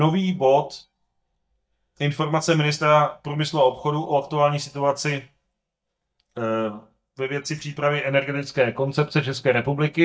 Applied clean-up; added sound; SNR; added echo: neural mask model DeepFilterNet 3.